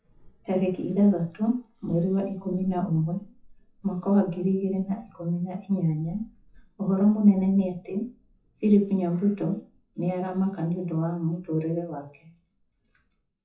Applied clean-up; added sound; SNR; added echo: classical method WPE with log-MMSE.